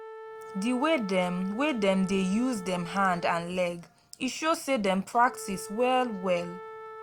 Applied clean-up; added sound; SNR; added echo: none; Wind instrument, woodwind instrument; 15 dB; none.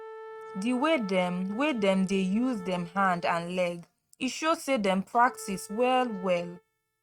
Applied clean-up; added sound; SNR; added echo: neural mask model RNNoise.